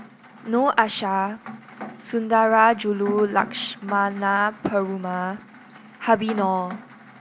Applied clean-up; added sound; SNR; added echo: none; Rain; 16 dB; none.